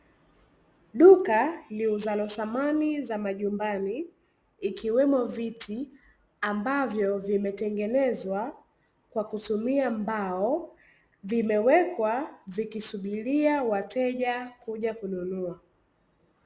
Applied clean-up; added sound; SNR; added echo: none; none; none; none.